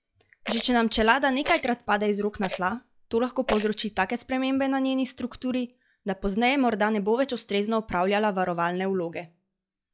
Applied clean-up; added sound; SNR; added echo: classical method log-MMSE.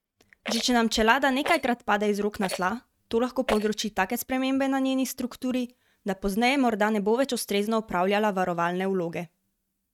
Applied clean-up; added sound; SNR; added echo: neural mask model RNNoise.